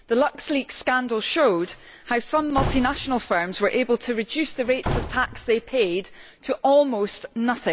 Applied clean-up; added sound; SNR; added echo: none; Slam / Wood; 10 dB; none.